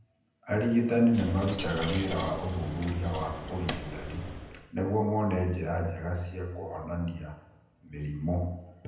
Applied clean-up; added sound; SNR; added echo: none; Coin (dropping); 8 dB; reverberation time 0.9 s.